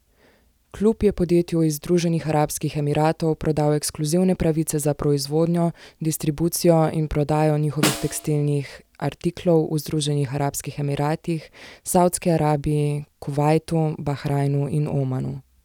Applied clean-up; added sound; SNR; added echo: none; Snare drum; 9 dB; none.